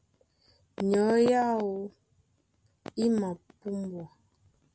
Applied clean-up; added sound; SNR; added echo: none; none; none; none.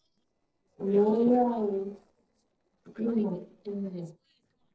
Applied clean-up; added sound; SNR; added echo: neural separator model SepFormer DNS4.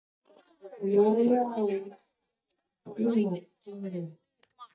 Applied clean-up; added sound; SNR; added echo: neural mask model DeepFilterNet 3.